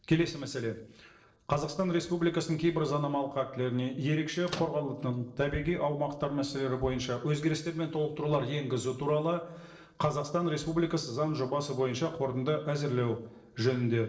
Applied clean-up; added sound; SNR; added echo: neural separator model SepFormer DNS4.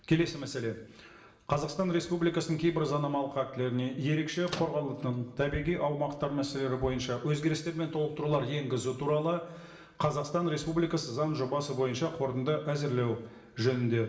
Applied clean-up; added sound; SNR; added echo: none; Microwave oven; 13 dB; reverberation time 1.0 s.